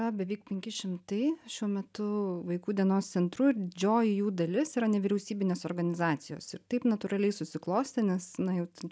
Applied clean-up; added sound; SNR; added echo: none; none; none; none.